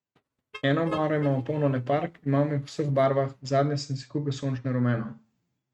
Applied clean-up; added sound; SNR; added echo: neural mask model RNNoise.